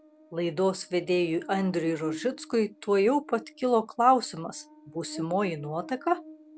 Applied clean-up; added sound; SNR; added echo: none; Buzz; 17 dB; none.